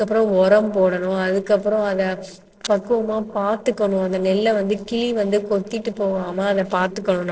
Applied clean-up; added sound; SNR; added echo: neural separator model SepFormer DNS4.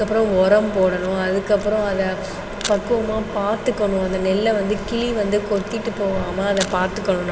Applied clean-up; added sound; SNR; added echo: none; Camera; 19 dB; reverberation time 1.2 s.